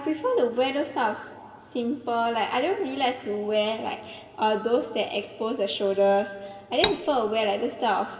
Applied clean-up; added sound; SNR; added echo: none; Cutlery, silverware; 1 dB; reverberation time 1.7 s.